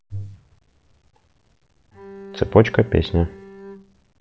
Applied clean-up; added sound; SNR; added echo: none; Bowed string instrument; 16 dB; none.